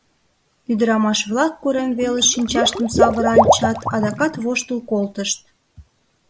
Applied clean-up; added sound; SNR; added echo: none; Water / Liquid; 0 dB; none.